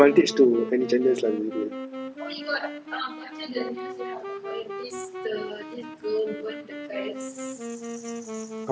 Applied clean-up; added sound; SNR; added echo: none; Wind instrument, woodwind instrument; 9 dB; none.